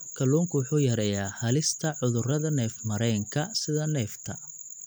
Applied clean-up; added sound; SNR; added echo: none; none; none; none.